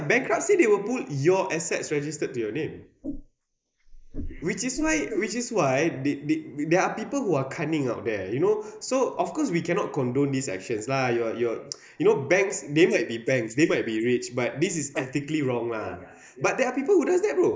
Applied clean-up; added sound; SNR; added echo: neural mask model Resemble Enhance denoiser.